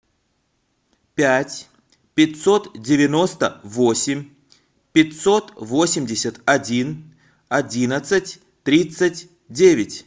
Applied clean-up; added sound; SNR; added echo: none; none; none; none.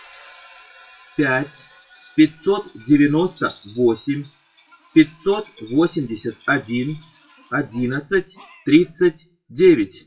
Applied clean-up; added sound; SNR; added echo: classical method WPE with log-MMSE.